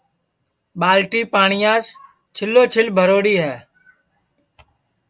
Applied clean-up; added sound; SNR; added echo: none; none; none; none.